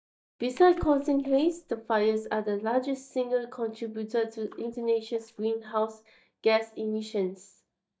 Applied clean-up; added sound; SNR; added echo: neural mask model DeepFilterNet 3.